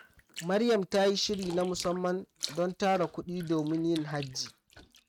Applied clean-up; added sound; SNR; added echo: neural mask model RNNoise.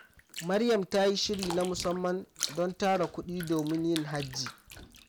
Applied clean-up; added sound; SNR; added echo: none; Bathtub (filling or washing); 13 dB; none.